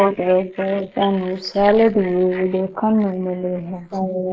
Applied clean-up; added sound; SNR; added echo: neural mask model Resemble Enhance denoiser.